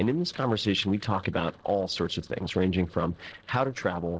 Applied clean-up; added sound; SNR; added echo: neural separator model SepFormer DNS4.